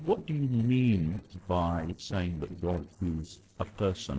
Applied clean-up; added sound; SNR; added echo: neural separator model SepFormer DNS4.